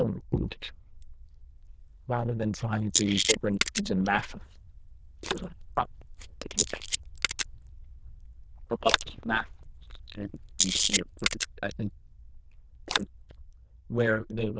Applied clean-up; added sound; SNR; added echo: neural diffusion model UNIVERSE++.